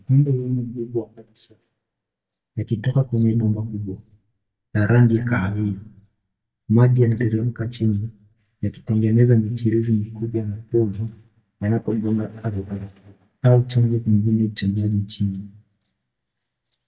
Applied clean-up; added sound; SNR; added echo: neural mask model DeepFilterNet 3.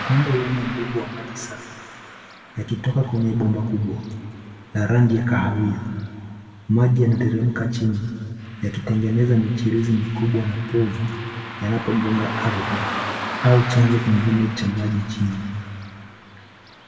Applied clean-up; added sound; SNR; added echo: none; Car passing by; 13 dB; reverberation time 2.0 s.